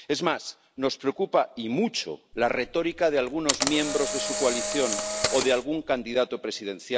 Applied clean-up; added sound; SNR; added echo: none; Camera; 4 dB; none.